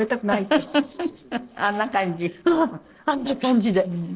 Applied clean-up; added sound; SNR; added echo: neural separator model SepFormer DNS4.